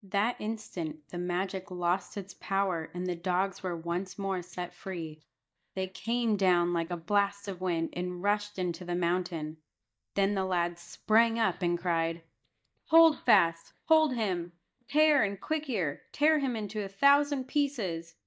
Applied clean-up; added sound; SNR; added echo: neural mask model DeepFilterNet 3.